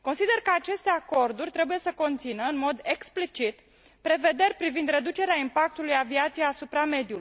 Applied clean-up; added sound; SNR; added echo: none; none; none; none.